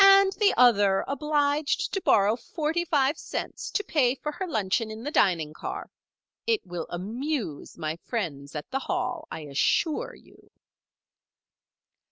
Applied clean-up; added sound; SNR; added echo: none; none; none; none.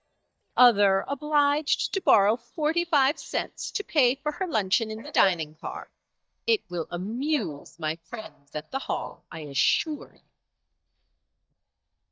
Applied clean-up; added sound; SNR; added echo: neural mask model DeepFilterNet 3.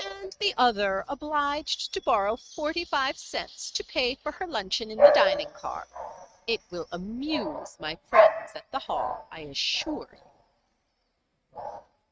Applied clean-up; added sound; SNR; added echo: neural mask model RNNoise.